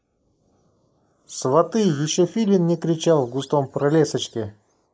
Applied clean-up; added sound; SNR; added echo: neural mask model Resemble Enhance denoiser.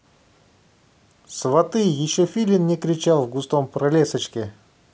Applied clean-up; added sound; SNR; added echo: none; none; none; none.